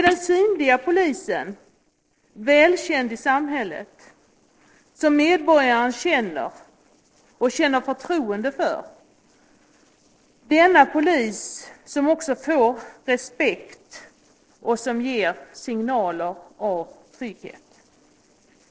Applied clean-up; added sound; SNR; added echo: neural separator model SepFormer DNS4.